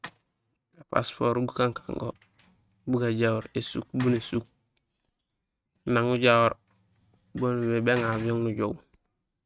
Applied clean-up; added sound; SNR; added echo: neural mask model RNNoise.